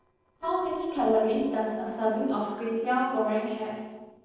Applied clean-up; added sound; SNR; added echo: neural separator model SepFormer DNS4.